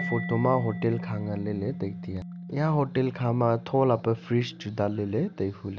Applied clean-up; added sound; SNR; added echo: none; Mallet percussion; 10 dB; none.